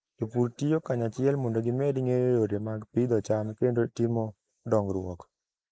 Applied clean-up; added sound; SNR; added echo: neural mask model Resemble Enhance denoiser.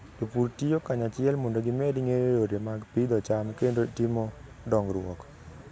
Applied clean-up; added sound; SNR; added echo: none; none; none; none.